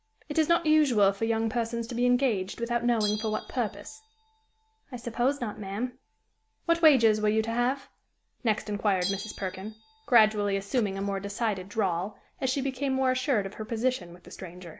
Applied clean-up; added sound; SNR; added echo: none; Bell + Glass; 19 dB; none.